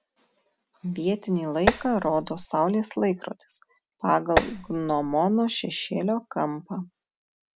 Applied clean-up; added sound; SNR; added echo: none; Tap; 1 dB; none.